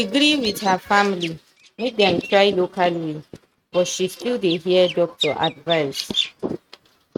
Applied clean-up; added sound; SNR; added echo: neural mask model RNNoise.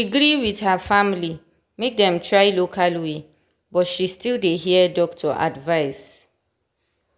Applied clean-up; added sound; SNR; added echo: none; none; none; none.